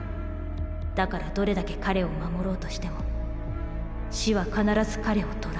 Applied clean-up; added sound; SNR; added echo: none; none; none; none.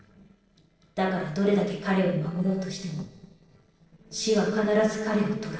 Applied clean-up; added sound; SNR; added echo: neural separator model SepFormer DNS4.